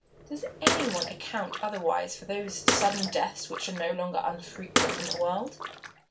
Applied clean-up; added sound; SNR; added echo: none; Bathtub (filling or washing) / Water / Splash, splatter; 1 dB; reverberation time 0.2 s.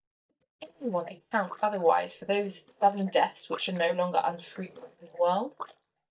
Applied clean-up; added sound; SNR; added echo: neural mask model DeepFilterNet 3.